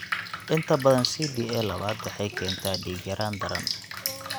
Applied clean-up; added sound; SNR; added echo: none; Drip; 6 dB; none.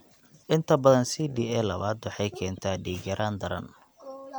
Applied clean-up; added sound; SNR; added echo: none; none; none; none.